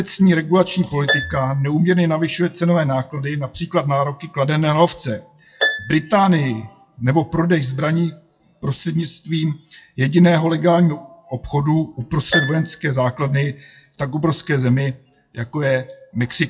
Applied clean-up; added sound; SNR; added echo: classical method WPE with log-MMSE.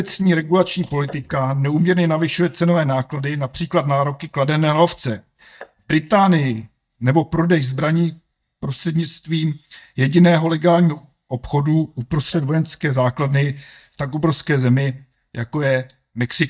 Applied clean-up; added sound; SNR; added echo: neural mask model DeepFilterNet 3.